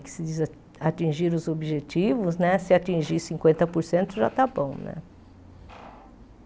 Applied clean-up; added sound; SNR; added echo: none; none; none; none.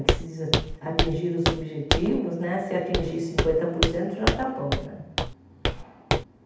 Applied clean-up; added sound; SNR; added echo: none; Walk, footsteps; -1 dB; reverberation time 0.8 s.